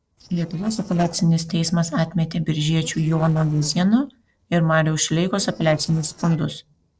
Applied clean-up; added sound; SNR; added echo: neural separator model SepFormer DNS4.